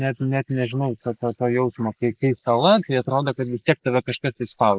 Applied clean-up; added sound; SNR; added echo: neural mask model Resemble Enhance denoiser.